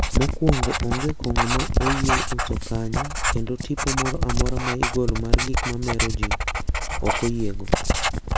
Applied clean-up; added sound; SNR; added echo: none; Writing; -5 dB; none.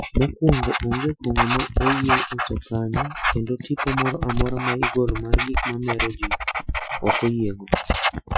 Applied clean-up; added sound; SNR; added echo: classical method Wiener filter.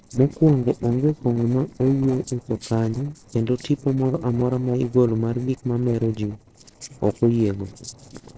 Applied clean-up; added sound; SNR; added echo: neural separator model SepFormer DNS4.